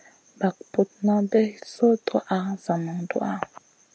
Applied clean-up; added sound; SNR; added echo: none; none; none; none.